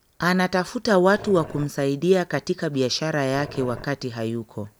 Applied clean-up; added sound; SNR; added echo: none; Growling; 17 dB; none.